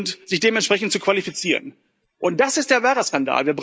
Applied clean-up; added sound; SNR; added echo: neural mask model DeepFilterNet 3.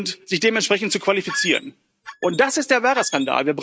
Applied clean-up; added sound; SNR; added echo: neural mask model RNNoise.